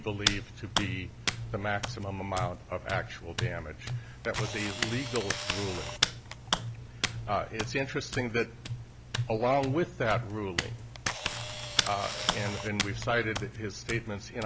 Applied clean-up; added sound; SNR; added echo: none; Camera + Hands; 1 dB; none.